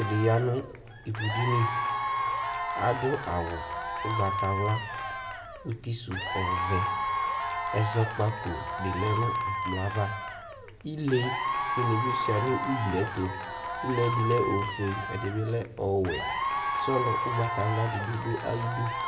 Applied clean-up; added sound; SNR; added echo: none; Applause / Crowd / Cheering; 2 dB; reverberation time 0.9 s.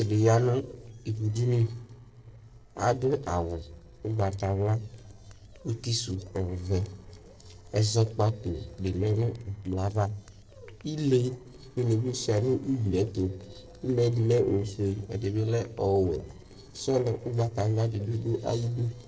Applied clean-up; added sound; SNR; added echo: neural separator model SepFormer DNS4.